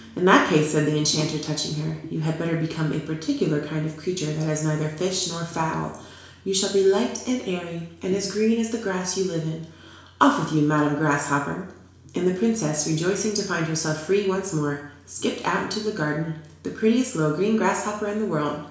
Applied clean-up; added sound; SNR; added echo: none; none; none; reverberation time 0.7 s.